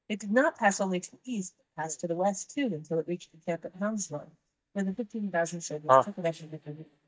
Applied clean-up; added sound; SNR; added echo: neural mask model DeepFilterNet 3.